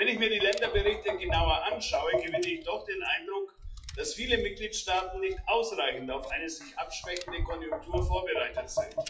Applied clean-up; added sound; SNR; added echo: classical method WPE with log-MMSE.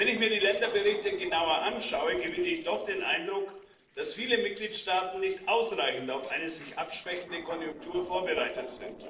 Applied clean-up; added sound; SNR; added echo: neural separator model SepFormer DNS4.